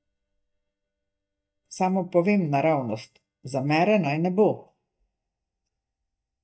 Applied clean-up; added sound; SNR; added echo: neural mask model DeepFilterNet 3.